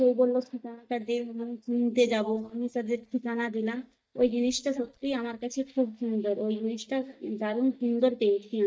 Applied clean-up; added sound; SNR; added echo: neural mask model DeepFilterNet 3.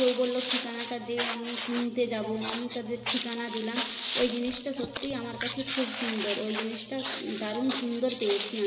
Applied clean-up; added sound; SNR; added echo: none; Walk, footsteps; -1 dB; reverberation time 2.1 s.